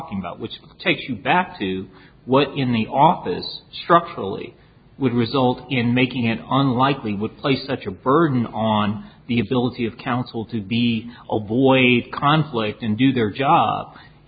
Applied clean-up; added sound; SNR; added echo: none; none; none; none.